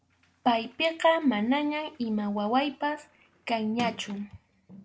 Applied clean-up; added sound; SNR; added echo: none; Sliding door; 19 dB; none.